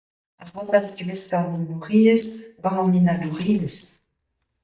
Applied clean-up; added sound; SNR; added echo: neural mask model DeepFilterNet 3.